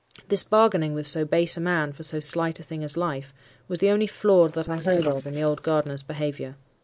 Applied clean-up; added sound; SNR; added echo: neural mask model Resemble Enhance denoiser.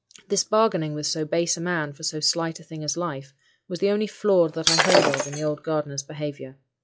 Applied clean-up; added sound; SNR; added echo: classical method log-MMSE.